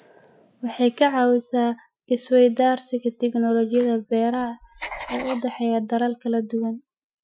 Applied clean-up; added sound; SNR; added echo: classical method Wiener filter.